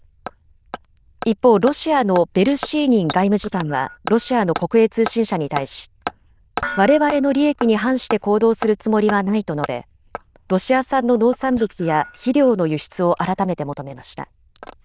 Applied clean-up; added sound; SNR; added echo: neural diffusion model UNIVERSE++.